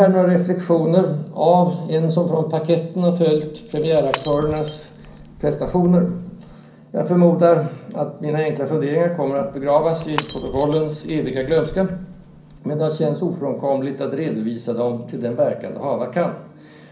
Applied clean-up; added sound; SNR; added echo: none; Shatter / Crushing; 17 dB; reverberation time 0.6 s.